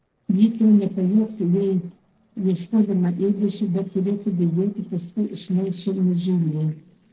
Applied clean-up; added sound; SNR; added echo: neural separator model SepFormer DNS4.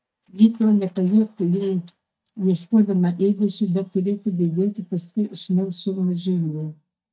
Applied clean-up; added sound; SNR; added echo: neural mask model DeepFilterNet 3.